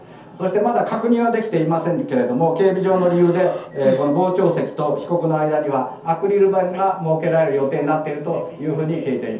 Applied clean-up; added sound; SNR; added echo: none; Breathing; 13 dB; reverberation time 0.5 s.